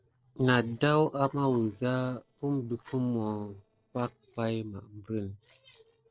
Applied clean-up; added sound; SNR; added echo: neural separator model SepFormer DNS4.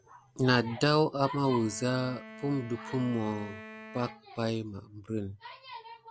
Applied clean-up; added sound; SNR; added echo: none; Wind instrument, woodwind instrument; 17 dB; none.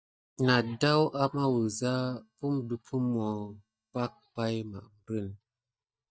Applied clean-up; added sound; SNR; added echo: neural mask model DeepFilterNet 3.